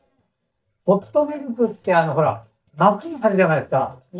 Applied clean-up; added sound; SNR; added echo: neural mask model DeepFilterNet 3.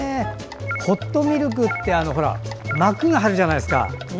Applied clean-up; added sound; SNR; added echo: none; none; none; none.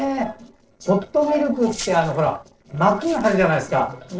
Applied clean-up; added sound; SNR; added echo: neural separator model SepFormer DNS4.